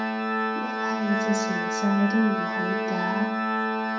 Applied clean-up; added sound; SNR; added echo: none; Organ; -2 dB; reverberation time 0.6 s.